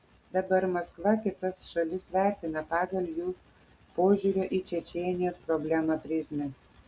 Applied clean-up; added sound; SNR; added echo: none; none; none; none.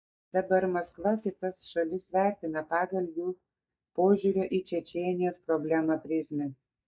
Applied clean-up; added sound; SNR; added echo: neural mask model DeepFilterNet 3.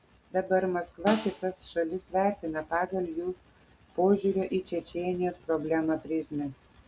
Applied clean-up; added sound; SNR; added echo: none; Snare drum; 13 dB; none.